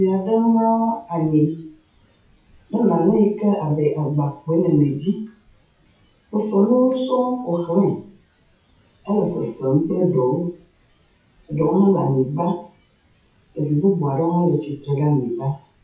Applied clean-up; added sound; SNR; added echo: classical method WPE with log-MMSE.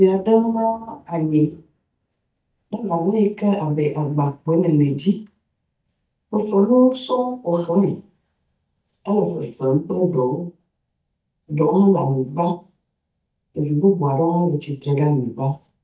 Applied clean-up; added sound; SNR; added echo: neural mask model DeepFilterNet 3.